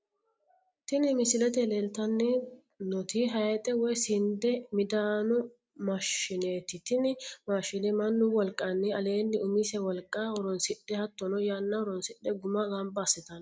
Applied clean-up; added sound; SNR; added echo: none; none; none; none.